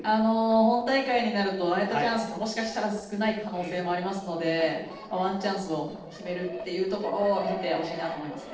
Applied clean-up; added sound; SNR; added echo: neural separator model SepFormer DNS4.